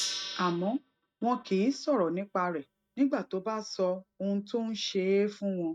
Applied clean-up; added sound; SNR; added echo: neural mask model RNNoise.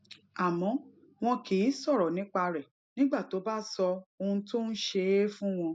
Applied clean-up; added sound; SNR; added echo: none; none; none; none.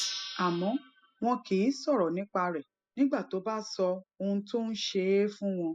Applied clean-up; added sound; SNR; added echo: classical method spectral subtraction.